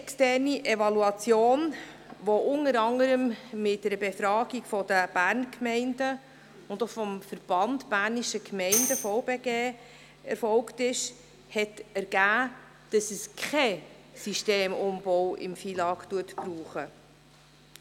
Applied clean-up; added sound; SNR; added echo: none; Tambourine; 4 dB; none.